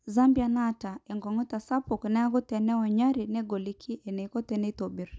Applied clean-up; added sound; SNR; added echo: none; none; none; none.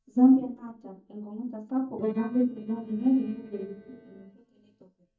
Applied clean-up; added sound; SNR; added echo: neural mask model DeepFilterNet 3.